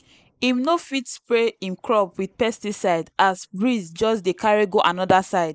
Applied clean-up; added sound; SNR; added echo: neural mask model Resemble Enhance denoiser.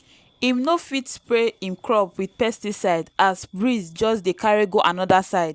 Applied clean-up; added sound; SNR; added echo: none; none; none; none.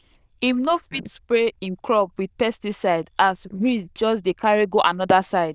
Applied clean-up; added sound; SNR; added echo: neural diffusion model UNIVERSE++.